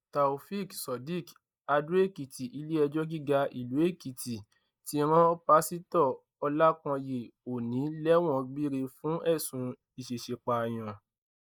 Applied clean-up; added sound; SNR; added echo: neural mask model Resemble Enhance denoiser.